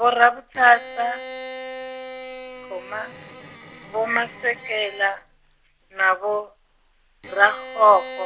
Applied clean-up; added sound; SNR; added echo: none; Bowed string instrument; 16 dB; none.